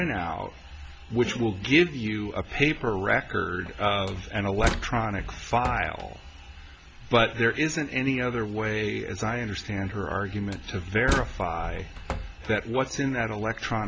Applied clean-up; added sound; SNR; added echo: none; Slam; 8 dB; none.